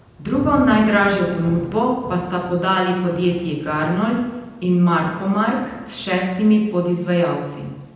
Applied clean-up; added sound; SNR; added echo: none; Thunder / Rain; 17 dB; reverberation time 0.9 s.